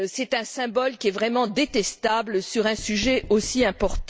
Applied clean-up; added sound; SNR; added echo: neural mask model DeepFilterNet 3.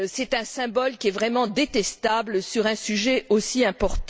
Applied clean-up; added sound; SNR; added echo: none; none; none; none.